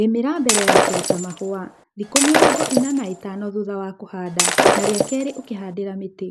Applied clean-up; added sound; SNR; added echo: none; Shatter; -4 dB; none.